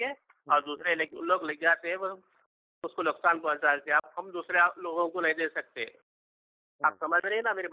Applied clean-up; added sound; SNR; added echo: neural mask model Resemble Enhance denoiser.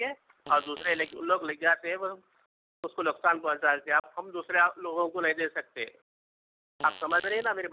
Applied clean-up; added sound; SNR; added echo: none; Fart; 14 dB; none.